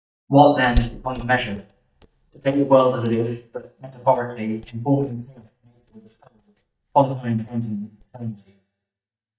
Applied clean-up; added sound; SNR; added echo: neural mask model DeepFilterNet 3.